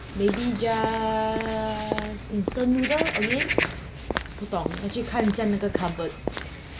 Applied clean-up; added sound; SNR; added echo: none; Walk, footsteps / Bird vocalization, bird call, bird song; 4 dB; none.